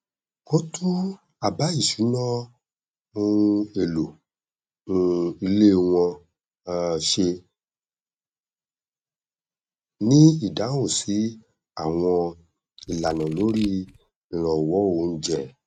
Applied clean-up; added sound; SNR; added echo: neural mask model RNNoise.